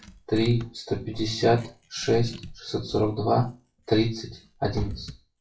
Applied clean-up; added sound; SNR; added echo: classical method WPE with log-MMSE.